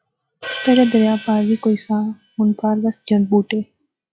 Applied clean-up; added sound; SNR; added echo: classical method log-MMSE.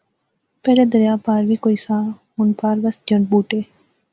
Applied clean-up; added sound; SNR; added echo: none; none; none; none.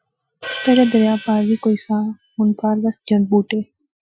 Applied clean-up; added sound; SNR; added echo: classical method Wiener filter.